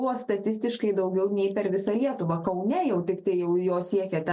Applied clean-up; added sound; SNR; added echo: none; none; none; none.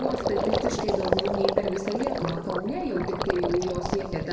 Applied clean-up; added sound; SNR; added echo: none; Gurgling; -1 dB; reverberation time 2.1 s.